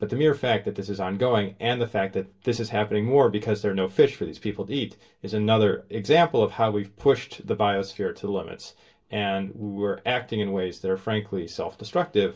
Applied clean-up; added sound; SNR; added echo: none; none; none; reverberation time 0.2 s.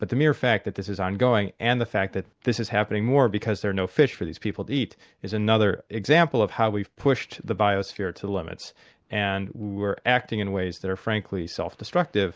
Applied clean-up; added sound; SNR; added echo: none; none; none; none.